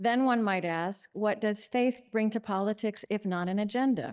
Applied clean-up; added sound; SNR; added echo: neural mask model DeepFilterNet 3.